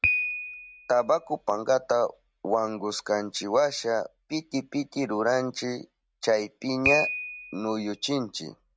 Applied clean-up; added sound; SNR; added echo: none; Piano; 7 dB; none.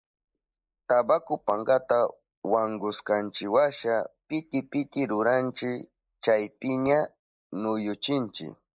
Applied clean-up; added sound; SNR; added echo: neural mask model Resemble Enhance denoiser.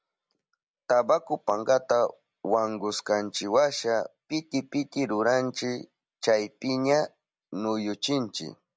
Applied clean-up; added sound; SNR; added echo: none; none; none; none.